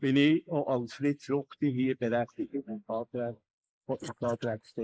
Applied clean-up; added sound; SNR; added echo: neural mask model Resemble Enhance denoiser.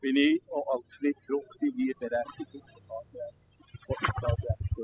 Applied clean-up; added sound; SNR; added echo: classical method spectral subtraction.